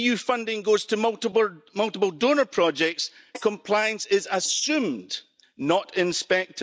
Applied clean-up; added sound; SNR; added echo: neural mask model DeepFilterNet 3.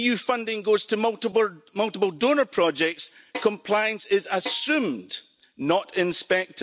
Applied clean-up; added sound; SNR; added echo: none; Snare drum; 16 dB; none.